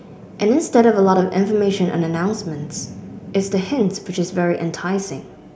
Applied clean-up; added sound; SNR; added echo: none; none; none; none.